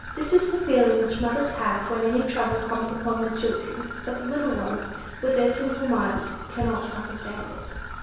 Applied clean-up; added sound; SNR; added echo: none; Trickle, dribble / Traffic noise, roadway noise; 10 dB; reverberation time 1.0 s.